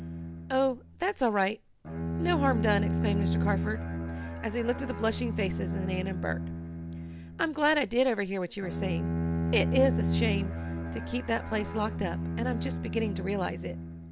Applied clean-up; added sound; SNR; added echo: none; Bowed string instrument; 1 dB; none.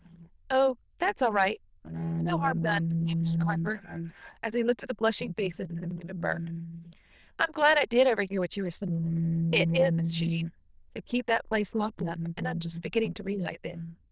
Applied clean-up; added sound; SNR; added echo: neural diffusion model UNIVERSE++.